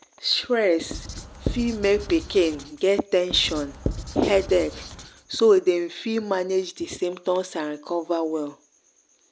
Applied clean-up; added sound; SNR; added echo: none; Writing; 10 dB; none.